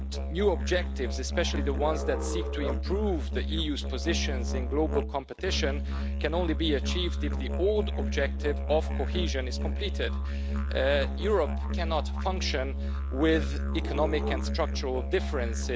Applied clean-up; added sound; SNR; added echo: none; Musical instrument; -1 dB; none.